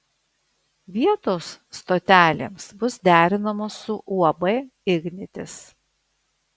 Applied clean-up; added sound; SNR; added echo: none; none; none; none.